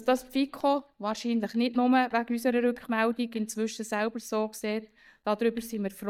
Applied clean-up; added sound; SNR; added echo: neural mask model DeepFilterNet 3.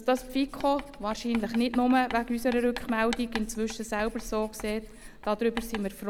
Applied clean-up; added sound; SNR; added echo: none; Writing; 13 dB; none.